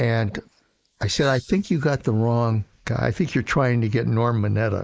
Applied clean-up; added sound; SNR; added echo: neural mask model Resemble Enhance denoiser.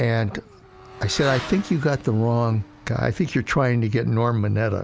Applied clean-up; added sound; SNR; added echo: none; Motorcycle / Accelerating, revving, vroom; 18 dB; none.